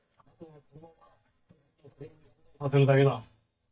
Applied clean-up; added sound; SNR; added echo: neural mask model DeepFilterNet 3.